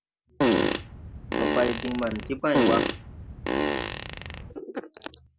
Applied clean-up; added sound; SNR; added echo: none; Fart; -5 dB; none.